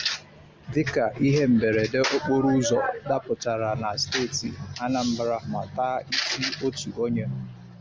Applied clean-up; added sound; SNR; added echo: none; none; none; none.